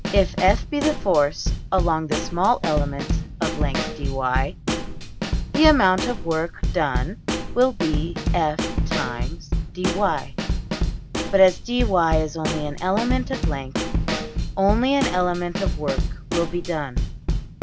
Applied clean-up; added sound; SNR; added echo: none; Snare drum / Drum kit; 1 dB; none.